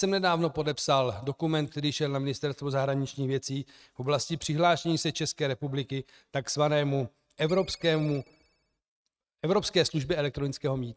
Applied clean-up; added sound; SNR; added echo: neural mask model RNNoise.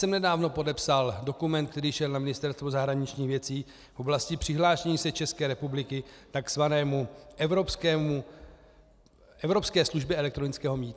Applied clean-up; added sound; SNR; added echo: none; none; none; none.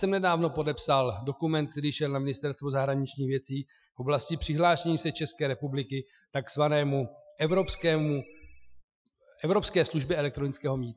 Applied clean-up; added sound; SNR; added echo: classical method Wiener filter.